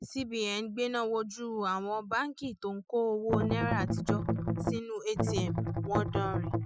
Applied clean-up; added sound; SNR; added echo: classical method Wiener filter.